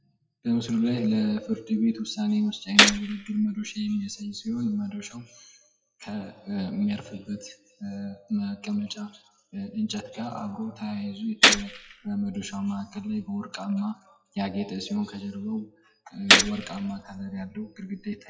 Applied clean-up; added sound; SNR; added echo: classical method WPE with log-MMSE.